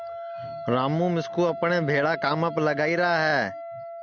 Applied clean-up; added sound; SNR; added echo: none; Wind instrument, woodwind instrument; 10 dB; none.